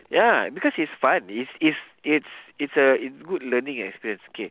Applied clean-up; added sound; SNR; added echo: none; none; none; none.